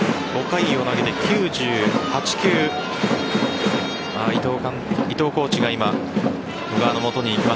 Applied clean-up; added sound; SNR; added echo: none; none; none; none.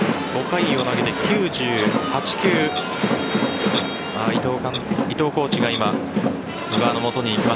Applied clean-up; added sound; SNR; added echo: none; Clock; 17 dB; none.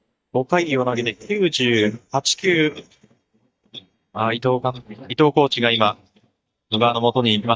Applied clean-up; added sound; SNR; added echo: neural mask model DeepFilterNet 3.